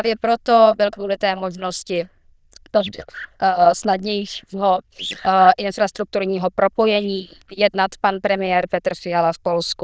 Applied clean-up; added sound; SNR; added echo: neural diffusion model UNIVERSE++.